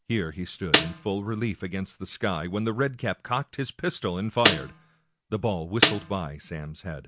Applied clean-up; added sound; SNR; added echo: none; Snare drum; -2 dB; none.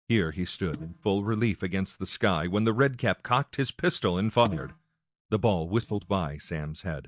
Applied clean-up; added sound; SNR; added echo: neural mask model DeepFilterNet 3.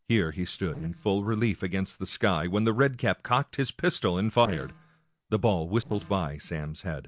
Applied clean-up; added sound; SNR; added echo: neural separator model SepFormer DNS4.